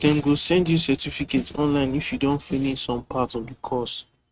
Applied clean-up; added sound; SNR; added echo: neural mask model RNNoise.